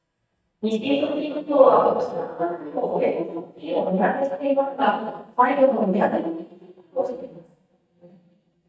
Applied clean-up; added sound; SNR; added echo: neural mask model DeepFilterNet 3.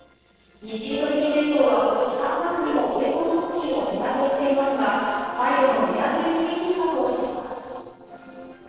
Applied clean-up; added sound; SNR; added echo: neural separator model SepFormer DNS4.